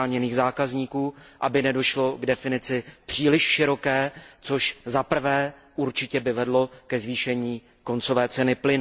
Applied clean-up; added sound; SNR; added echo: none; none; none; none.